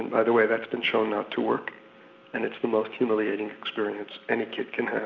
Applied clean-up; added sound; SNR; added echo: none; none; none; reverberation time 3.0 s.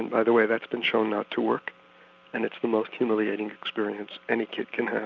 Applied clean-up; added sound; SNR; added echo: none; none; none; none.